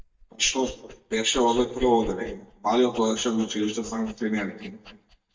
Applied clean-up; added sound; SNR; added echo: neural mask model DeepFilterNet 3.